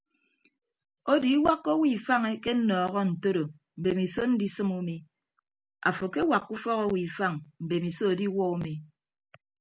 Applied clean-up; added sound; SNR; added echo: none; none; none; none.